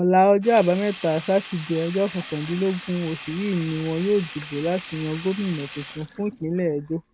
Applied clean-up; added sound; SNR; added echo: none; Sink (filling or washing); 17 dB; none.